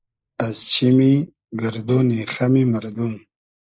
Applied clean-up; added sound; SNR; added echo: neural mask model Resemble Enhance denoiser.